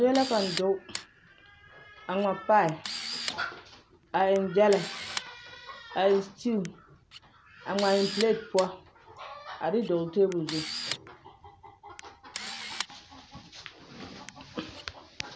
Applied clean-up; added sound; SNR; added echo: none; Camera; 12 dB; none.